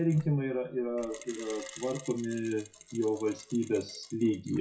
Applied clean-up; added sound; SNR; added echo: classical method WPE with log-MMSE.